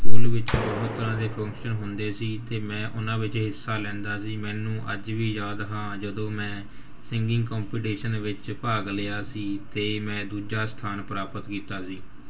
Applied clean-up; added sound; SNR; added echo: none; Gunshot, gunfire; 13 dB; reverberation time 0.2 s.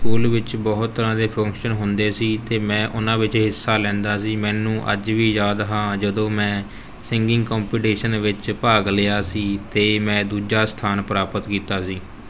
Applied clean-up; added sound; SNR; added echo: none; none; none; none.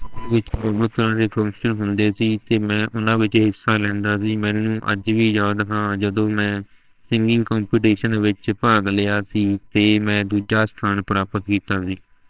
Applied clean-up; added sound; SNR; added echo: neural separator model SepFormer WHAMR!.